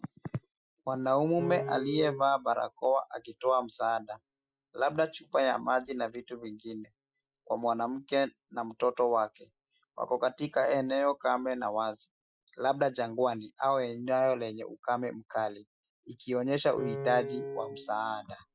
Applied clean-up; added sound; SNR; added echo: classical method Wiener filter.